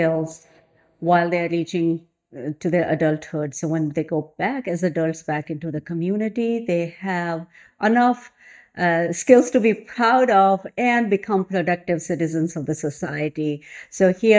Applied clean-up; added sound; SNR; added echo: neural mask model DeepFilterNet 3.